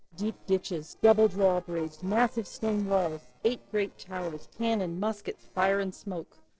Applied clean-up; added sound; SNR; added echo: neural separator model SepFormer DNS4.